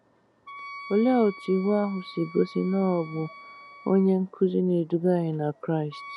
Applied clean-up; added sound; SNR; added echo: none; Wind instrument, woodwind instrument; 19 dB; none.